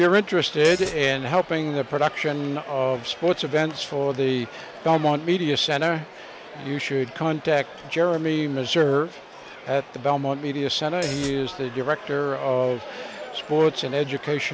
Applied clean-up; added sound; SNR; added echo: none; Hi-hat; 13 dB; none.